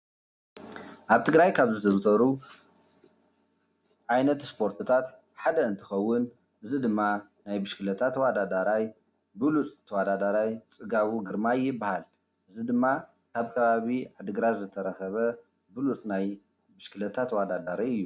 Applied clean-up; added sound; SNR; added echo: none; none; none; none.